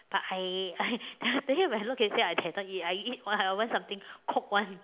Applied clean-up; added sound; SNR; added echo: none; none; none; none.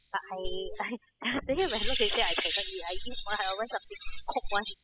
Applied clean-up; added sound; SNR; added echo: classical method spectral subtraction.